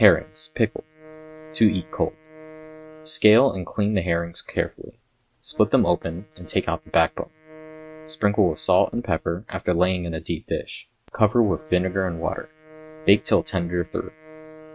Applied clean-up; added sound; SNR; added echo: neural mask model RNNoise.